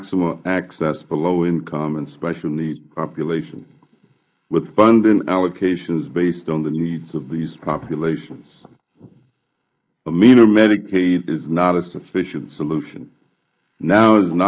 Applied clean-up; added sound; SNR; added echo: neural mask model Resemble Enhance denoiser.